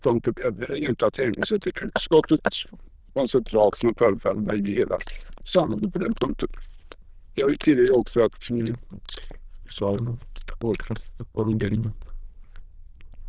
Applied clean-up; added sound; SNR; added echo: neural diffusion model UNIVERSE++.